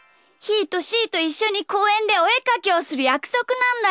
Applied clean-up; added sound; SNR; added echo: none; none; none; none.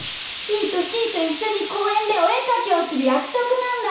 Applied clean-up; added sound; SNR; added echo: none; Explosion; 8 dB; reverberation time 0.6 s.